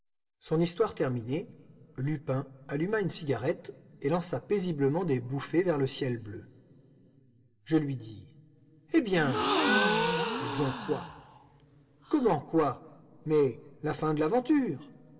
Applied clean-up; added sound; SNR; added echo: none; Gasp; 0 dB; reverberation time 2.2 s.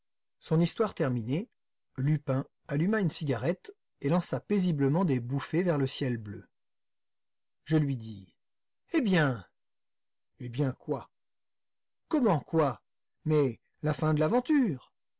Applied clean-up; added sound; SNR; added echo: none; none; none; none.